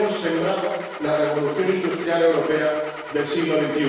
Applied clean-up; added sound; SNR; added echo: none; Engine starting / Car; 13 dB; reverberation time 1.2 s.